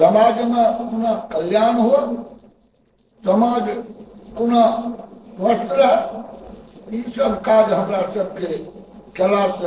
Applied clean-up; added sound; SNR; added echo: neural separator model SepFormer DNS4.